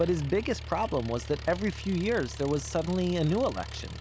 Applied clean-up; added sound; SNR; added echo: none; Engine; 11 dB; none.